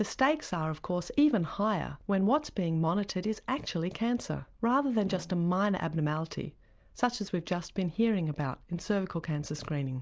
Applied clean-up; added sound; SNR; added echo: none; Bowed string instrument; 18 dB; none.